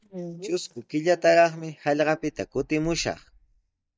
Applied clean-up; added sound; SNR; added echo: neural mask model DeepFilterNet 3.